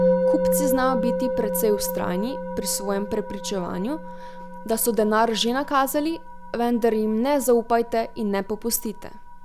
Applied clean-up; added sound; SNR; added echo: none; Musical instrument; 4 dB; none.